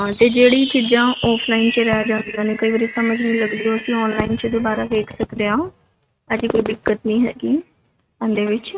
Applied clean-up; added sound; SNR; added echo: neural mask model RNNoise.